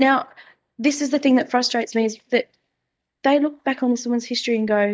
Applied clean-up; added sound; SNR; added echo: neural mask model DeepFilterNet 3.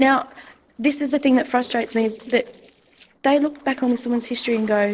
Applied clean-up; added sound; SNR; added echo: neural separator model SepFormer DNS4.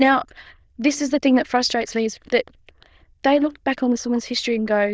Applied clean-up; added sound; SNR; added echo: neural diffusion model UNIVERSE++.